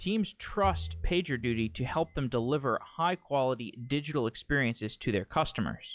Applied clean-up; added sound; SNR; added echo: classical method log-MMSE.